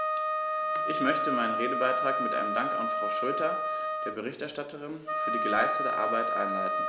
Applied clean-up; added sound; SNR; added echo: none; Wind instrument, woodwind instrument; -4 dB; none.